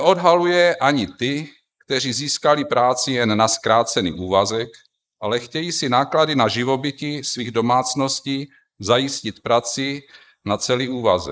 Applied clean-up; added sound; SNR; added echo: neural mask model Resemble Enhance denoiser.